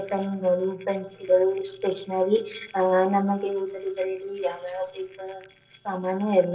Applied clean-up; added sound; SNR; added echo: neural separator model SepFormer DNS4.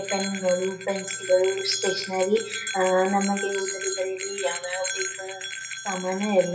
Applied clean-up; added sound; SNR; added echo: none; Bell; 7 dB; reverberation time 0.7 s.